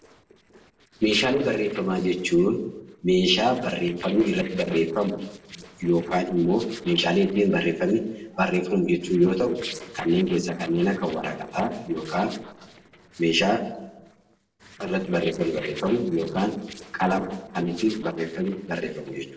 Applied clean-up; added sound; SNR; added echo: neural separator model SepFormer DNS4.